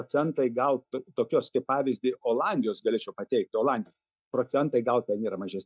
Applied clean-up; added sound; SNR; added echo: neural mask model DeepFilterNet 3.